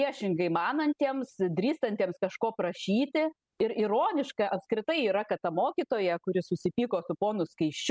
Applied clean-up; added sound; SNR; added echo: none; none; none; none.